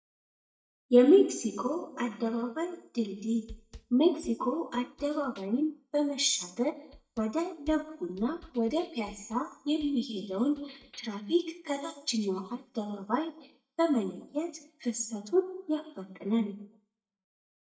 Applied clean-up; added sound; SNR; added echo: neural mask model DeepFilterNet 3.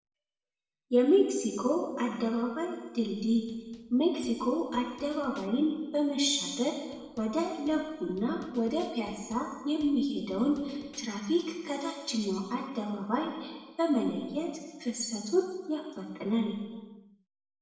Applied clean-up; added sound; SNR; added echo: neural separator model SepFormer DNS4.